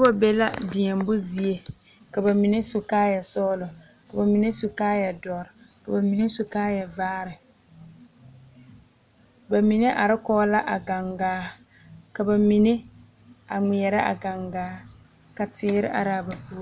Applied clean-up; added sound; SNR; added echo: none; none; none; none.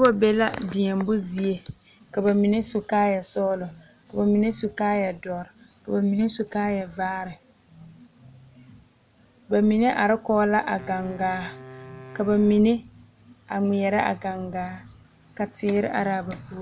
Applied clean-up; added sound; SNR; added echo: none; Wind instrument, woodwind instrument; 20 dB; none.